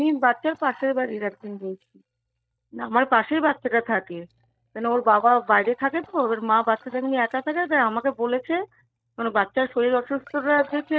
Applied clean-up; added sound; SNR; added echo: neural mask model DeepFilterNet 3.